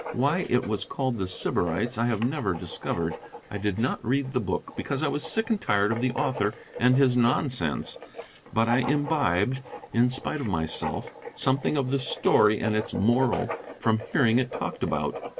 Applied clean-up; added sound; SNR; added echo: none; Writing; 13 dB; none.